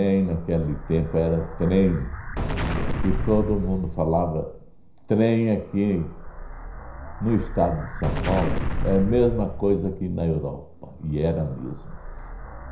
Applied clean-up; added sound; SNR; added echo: none; Explosion; 6 dB; reverberation time 0.5 s.